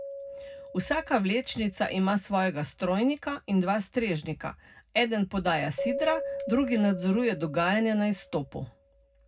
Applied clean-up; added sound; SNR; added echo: none; Keyboard (musical); 12 dB; reverberation time 0.3 s.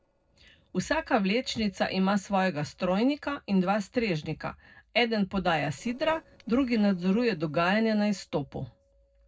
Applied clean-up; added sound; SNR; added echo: neural separator model SepFormer DNS4.